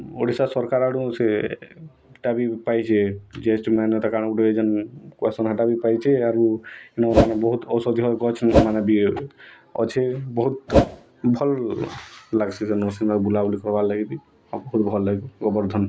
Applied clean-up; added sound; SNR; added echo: none; Whoosh, swoosh, swish; -3 dB; none.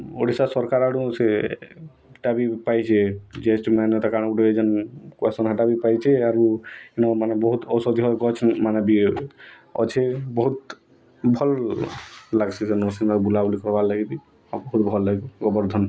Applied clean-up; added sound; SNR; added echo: none; none; none; none.